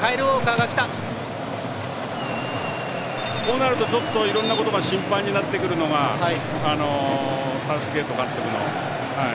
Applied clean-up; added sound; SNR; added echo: none; Cricket; 17 dB; none.